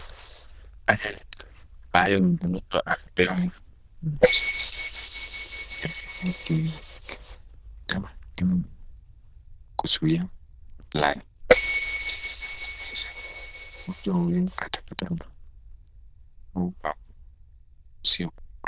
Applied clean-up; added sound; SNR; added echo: neural diffusion model UNIVERSE++.